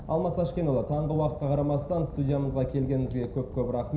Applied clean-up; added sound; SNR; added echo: none; Fire; 11 dB; reverberation time 0.5 s.